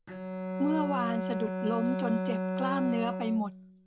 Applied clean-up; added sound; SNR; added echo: none; Bowed string instrument; 1 dB; none.